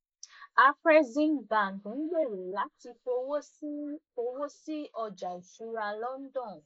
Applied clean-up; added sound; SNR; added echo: neural mask model Resemble Enhance denoiser.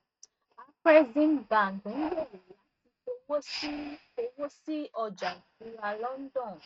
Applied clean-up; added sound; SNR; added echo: neural mask model RNNoise.